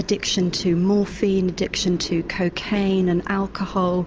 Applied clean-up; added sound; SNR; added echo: none; none; none; none.